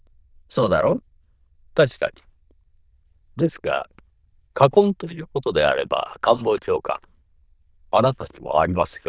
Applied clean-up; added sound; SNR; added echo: neural diffusion model UNIVERSE++.